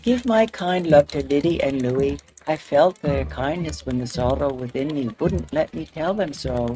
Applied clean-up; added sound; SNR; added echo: neural mask model RNNoise.